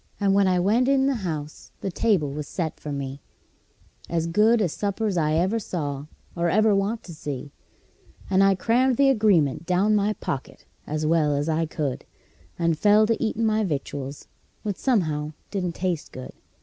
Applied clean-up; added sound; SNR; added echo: none; none; none; none.